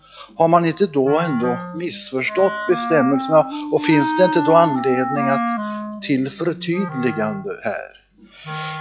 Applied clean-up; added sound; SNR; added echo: classical method log-MMSE.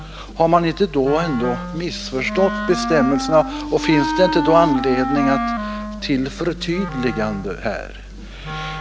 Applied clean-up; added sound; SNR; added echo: none; Wind instrument, woodwind instrument; 6 dB; none.